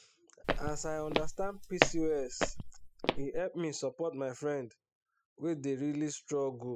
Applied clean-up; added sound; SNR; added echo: classical method spectral subtraction.